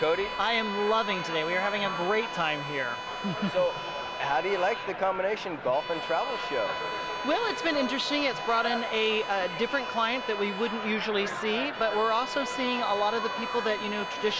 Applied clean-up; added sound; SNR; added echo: none; Bowed string instrument; 9 dB; none.